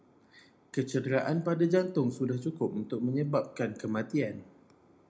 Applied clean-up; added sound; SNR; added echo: none; none; none; reverberation time 0.2 s.